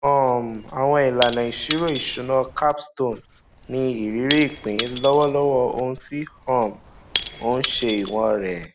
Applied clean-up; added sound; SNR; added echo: none; Shatter / Crushing; 11 dB; none.